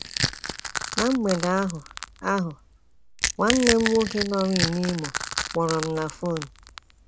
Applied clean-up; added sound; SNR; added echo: none; Crack / Crushing; 5 dB; none.